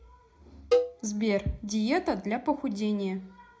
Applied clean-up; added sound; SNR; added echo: none; Cowbell; 1 dB; reverberation time 0.2 s.